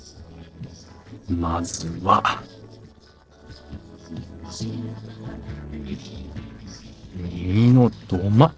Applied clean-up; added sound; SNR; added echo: neural separator model SepFormer DNS4.